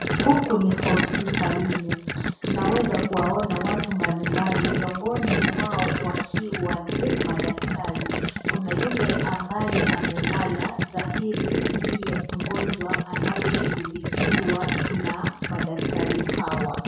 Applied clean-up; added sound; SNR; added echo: none; Gurgling; -3 dB; reverberation time 0.5 s.